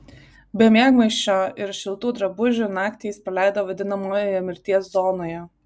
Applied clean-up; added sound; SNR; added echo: none; none; none; none.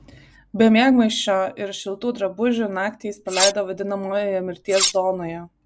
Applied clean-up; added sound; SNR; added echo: none; Cutlery, silverware; 3 dB; none.